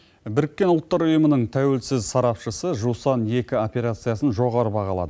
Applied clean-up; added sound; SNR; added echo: none; none; none; none.